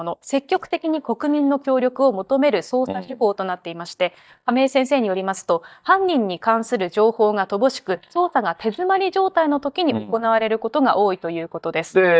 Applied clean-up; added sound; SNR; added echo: neural mask model DeepFilterNet 3.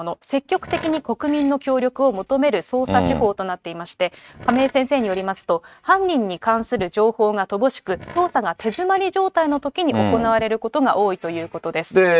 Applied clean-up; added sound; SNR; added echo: neural mask model RNNoise.